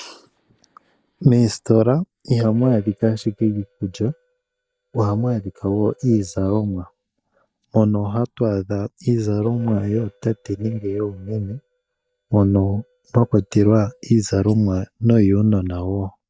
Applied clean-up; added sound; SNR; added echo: neural mask model DeepFilterNet 3.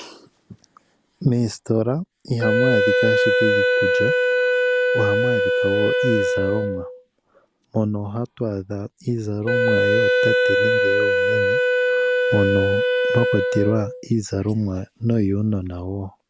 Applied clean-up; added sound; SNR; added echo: none; Wind instrument, woodwind instrument; -3 dB; none.